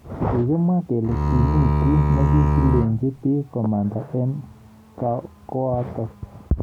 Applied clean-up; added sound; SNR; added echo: none; Bowed string instrument; -3 dB; none.